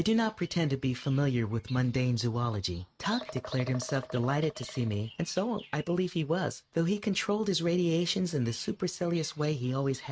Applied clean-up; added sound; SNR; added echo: neural mask model RNNoise.